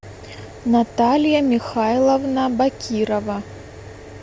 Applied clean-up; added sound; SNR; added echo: none; none; none; none.